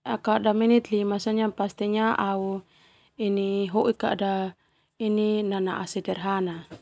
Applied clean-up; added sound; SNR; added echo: none; none; none; none.